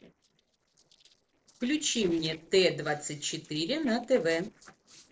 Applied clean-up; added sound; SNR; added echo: neural separator model SepFormer DNS4.